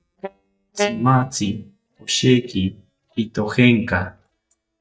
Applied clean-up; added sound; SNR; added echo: neural mask model DeepFilterNet 3.